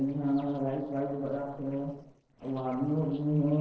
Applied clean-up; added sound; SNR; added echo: neural separator model SepFormer DNS4.